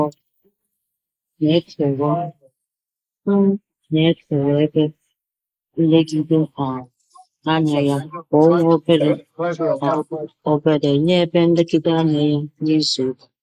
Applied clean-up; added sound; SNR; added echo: neural mask model Resemble Enhance denoiser.